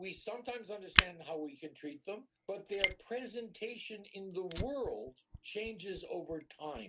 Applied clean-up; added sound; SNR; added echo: none; Fire; -5 dB; none.